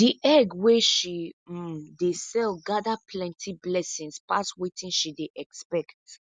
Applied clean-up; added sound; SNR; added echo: none; none; none; none.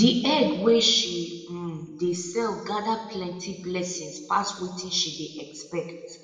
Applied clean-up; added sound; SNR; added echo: none; none; none; reverberation time 1.1 s.